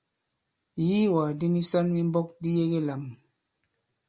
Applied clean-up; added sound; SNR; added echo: none; none; none; none.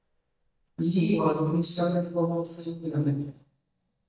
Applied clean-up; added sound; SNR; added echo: neural mask model DeepFilterNet 3.